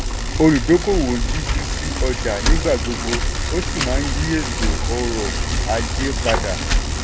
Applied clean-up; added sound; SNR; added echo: none; Bicycle; -2 dB; none.